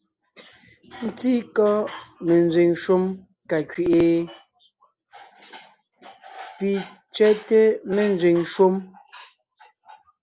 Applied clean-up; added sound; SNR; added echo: none; none; none; none.